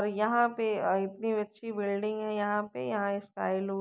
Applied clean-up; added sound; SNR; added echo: none; none; none; none.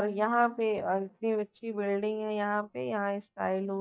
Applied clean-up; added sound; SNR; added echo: neural mask model DeepFilterNet 3.